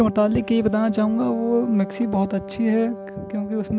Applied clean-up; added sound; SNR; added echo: none; Wind instrument, woodwind instrument; 14 dB; none.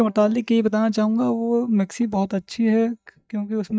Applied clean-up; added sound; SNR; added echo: neural mask model DeepFilterNet 3.